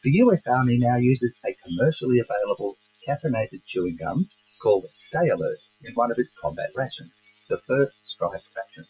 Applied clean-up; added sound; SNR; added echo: classical method Wiener filter.